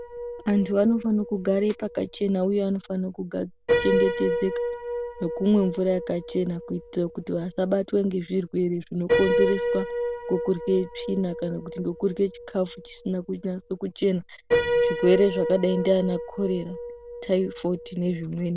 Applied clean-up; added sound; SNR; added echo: none; Piano; 4 dB; none.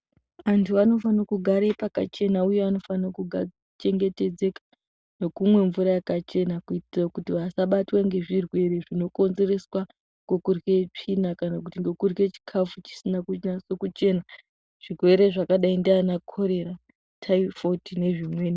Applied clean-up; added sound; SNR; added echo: none; none; none; none.